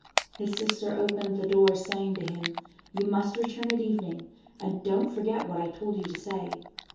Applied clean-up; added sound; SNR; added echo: none; Typing; 10 dB; reverberation time 0.6 s.